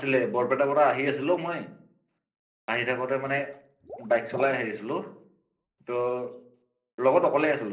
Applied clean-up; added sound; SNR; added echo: neural separator model SepFormer DNS4.